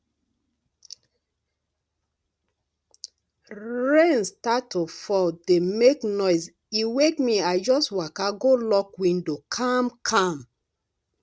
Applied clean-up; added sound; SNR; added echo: none; none; none; none.